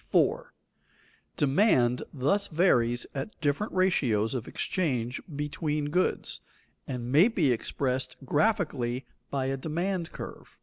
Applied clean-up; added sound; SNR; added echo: none; none; none; none.